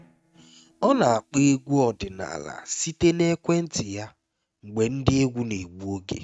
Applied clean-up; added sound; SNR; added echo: neural mask model RNNoise.